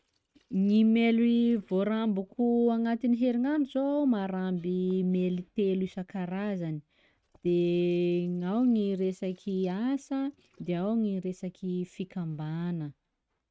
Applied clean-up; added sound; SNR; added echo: neural mask model RNNoise.